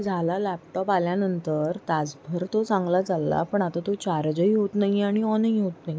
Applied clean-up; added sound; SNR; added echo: none; none; none; none.